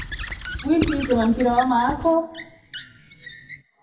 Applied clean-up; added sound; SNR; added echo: none; Squeak / Writing; 9 dB; reverberation time 0.3 s.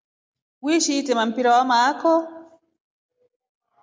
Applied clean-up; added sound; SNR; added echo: none; none; none; none.